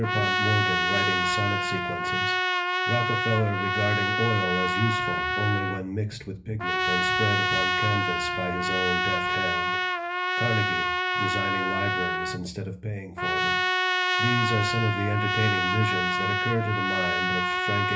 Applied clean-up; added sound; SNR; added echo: none; Trumpet; -3 dB; reverberation time 0.3 s.